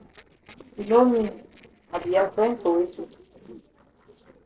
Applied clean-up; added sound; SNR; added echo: neural separator model SepFormer DNS4.